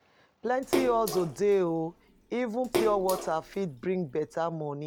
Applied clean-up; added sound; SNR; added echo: none; Splash, splatter; 7 dB; none.